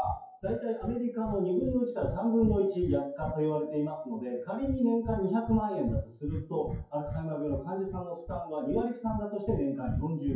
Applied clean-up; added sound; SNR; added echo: classical method WPE with log-MMSE.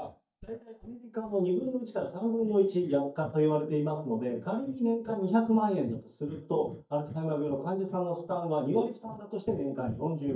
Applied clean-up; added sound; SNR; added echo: neural mask model DeepFilterNet 3.